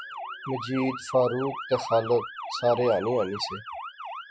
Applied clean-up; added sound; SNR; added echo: classical method Wiener filter.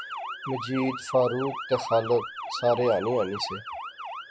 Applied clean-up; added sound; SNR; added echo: none; Motor vehicle (road) / Siren; 8 dB; none.